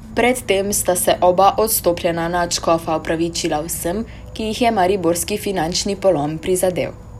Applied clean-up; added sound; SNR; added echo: none; Insect / Frog; 17 dB; none.